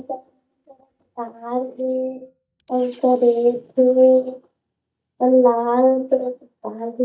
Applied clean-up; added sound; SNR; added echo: neural mask model DeepFilterNet 3.